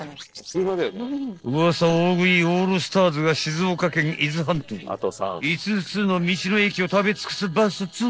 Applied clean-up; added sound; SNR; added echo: neural separator model SepFormer DNS4.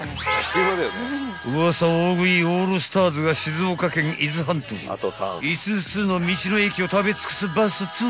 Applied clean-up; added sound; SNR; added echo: none; none; none; none.